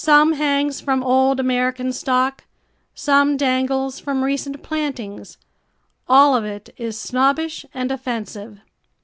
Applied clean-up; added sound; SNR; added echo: none; none; none; none.